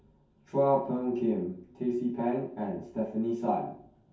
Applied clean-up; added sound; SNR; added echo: none; none; none; reverberation time 0.6 s.